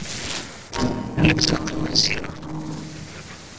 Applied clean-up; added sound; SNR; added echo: neural separator model SepFormer DNS4.